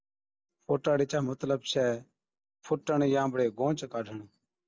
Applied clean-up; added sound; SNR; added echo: none; none; none; none.